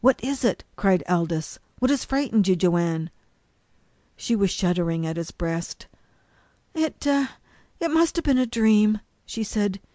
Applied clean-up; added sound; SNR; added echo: none; none; none; none.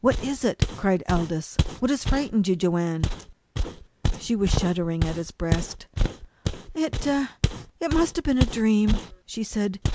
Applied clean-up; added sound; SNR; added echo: none; Walk, footsteps; 2 dB; none.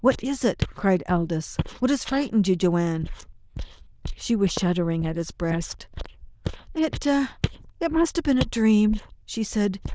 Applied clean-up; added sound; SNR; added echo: neural diffusion model UNIVERSE++.